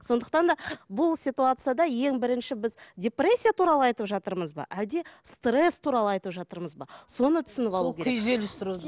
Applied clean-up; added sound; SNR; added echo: none; none; none; none.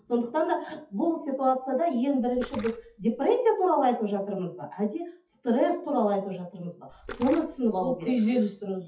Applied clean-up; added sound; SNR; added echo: classical method WPE with log-MMSE.